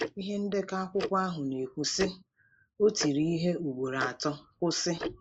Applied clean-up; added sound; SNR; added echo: neural mask model Resemble Enhance denoiser.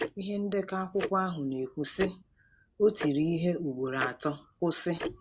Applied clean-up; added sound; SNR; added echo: none; Tick-tock; 11 dB; none.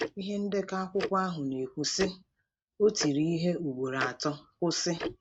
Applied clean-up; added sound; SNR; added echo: neural mask model RNNoise.